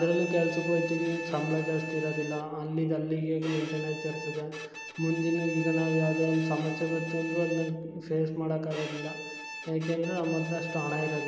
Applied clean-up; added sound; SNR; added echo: none; Bowed string instrument; 11 dB; none.